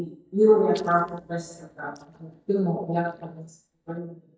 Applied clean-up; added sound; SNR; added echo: neural mask model DeepFilterNet 3.